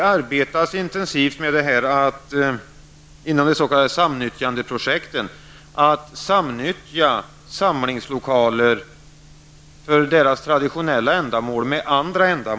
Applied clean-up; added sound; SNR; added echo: none; none; none; none.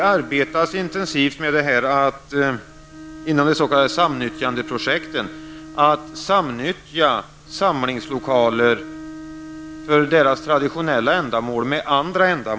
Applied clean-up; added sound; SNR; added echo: none; Bowed string instrument; 18 dB; none.